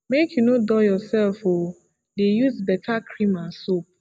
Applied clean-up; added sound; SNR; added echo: none; none; none; none.